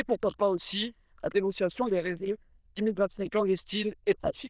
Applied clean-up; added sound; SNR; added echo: neural diffusion model UNIVERSE++.